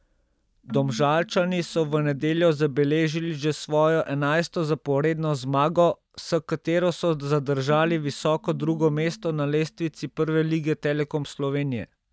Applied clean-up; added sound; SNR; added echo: neural mask model DeepFilterNet 3.